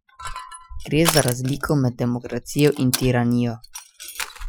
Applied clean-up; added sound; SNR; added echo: classical method Wiener filter.